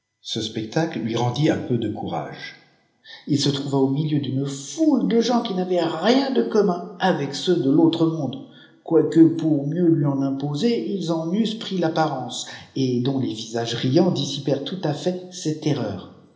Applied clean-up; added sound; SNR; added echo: none; none; none; reverberation time 0.8 s.